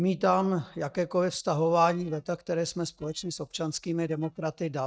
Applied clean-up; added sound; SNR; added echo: neural mask model DeepFilterNet 3.